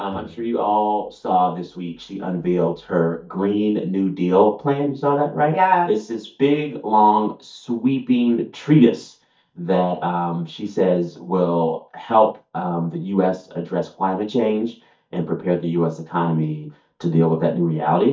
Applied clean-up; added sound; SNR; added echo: neural mask model DeepFilterNet 3.